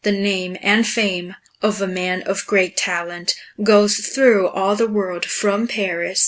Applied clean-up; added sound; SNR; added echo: none; none; none; none.